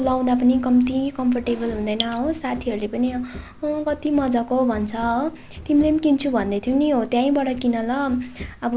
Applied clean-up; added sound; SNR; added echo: none; Drip; 9 dB; none.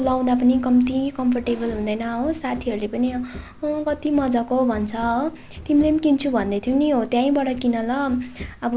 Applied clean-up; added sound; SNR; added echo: none; none; none; none.